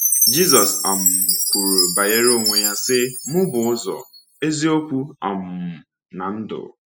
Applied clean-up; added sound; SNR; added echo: classical method spectral subtraction.